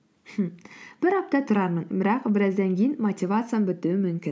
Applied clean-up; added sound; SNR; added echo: none; none; none; none.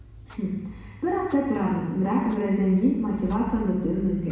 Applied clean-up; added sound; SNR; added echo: none; Clock; 17 dB; reverberation time 1.1 s.